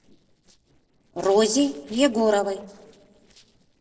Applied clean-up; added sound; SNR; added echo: neural separator model SepFormer DNS4.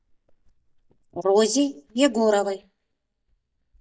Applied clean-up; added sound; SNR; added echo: neural mask model DeepFilterNet 3.